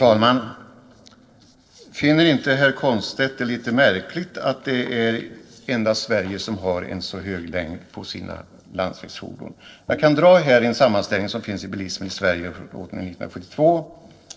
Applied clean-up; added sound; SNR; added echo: neural separator model SepFormer DNS4.